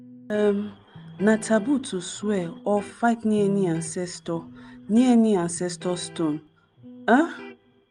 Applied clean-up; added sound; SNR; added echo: none; Electric guitar; 18 dB; none.